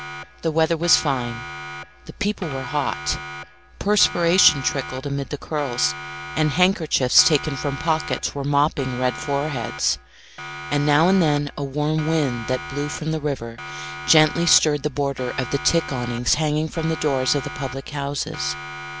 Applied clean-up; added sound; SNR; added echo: none; Siren; 12 dB; none.